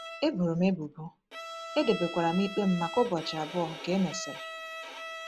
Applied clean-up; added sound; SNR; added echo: none; Bowed string instrument; 11 dB; none.